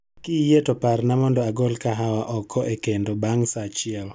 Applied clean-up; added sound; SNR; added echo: none; none; none; none.